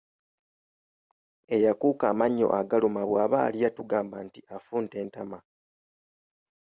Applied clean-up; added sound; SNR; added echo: none; none; none; none.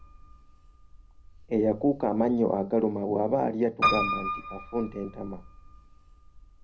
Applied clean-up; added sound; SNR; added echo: none; Piano; 6 dB; reverberation time 0.5 s.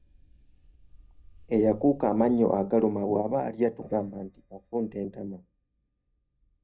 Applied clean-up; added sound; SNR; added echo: neural mask model DeepFilterNet 3.